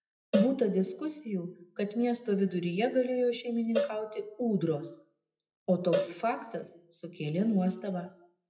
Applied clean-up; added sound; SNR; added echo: classical method WPE with log-MMSE.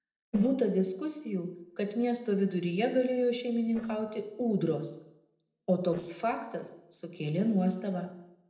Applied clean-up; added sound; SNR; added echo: neural separator model SepFormer DNS4.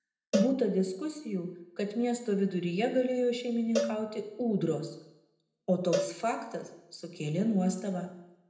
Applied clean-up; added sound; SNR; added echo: none; Cowbell; 8 dB; reverberation time 0.8 s.